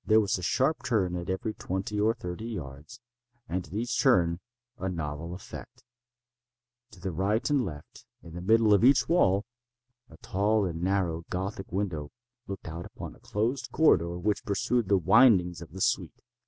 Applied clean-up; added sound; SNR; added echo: none; none; none; none.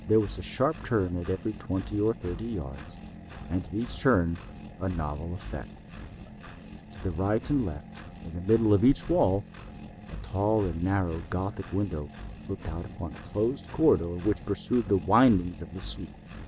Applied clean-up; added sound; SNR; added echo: none; Engine; 13 dB; none.